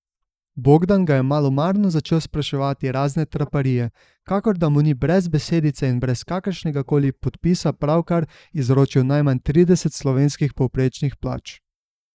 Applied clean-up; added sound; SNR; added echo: neural mask model Resemble Enhance denoiser.